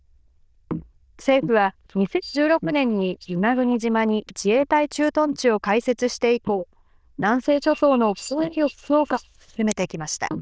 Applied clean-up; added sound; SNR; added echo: neural diffusion model UNIVERSE++.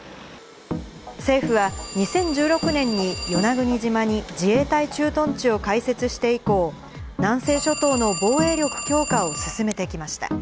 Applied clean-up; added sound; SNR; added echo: none; Telephone; 12 dB; none.